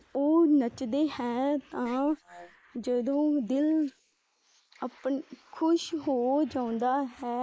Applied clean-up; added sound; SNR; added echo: neural mask model Resemble Enhance denoiser.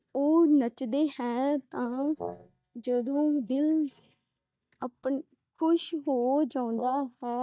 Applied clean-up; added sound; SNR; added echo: neural mask model DeepFilterNet 3.